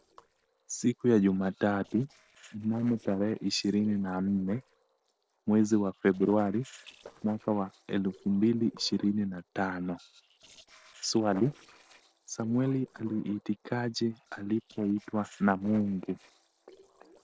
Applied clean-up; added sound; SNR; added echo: neural separator model SepFormer DNS4.